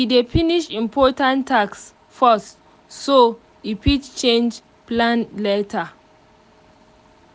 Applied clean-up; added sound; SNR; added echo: none; none; none; none.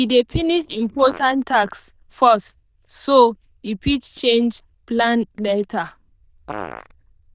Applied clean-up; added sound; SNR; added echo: neural diffusion model UNIVERSE++.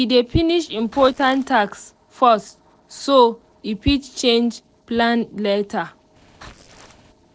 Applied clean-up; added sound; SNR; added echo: neural separator model SepFormer DNS4.